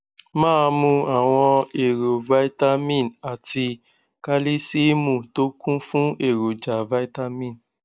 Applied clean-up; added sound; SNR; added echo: none; none; none; none.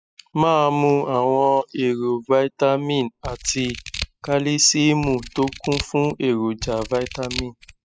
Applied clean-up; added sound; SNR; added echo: classical method spectral subtraction.